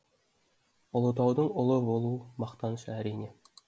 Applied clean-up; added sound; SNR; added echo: none; none; none; none.